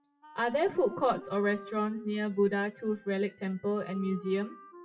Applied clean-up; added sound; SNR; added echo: classical method WPE with log-MMSE.